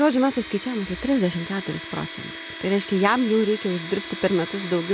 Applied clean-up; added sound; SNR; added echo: none; Domestic sounds, home sounds; 11 dB; none.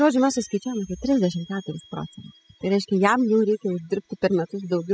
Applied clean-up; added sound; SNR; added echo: classical method spectral subtraction.